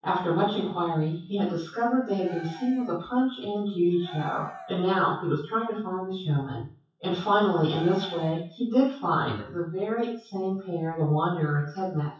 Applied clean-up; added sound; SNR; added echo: classical method WPE with log-MMSE.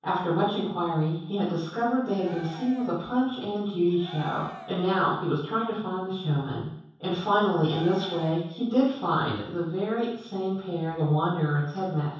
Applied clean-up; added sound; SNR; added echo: none; Cheering; 19 dB; reverberation time 0.7 s.